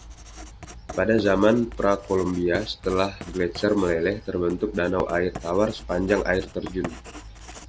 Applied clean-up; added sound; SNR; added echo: none; Writing; 15 dB; none.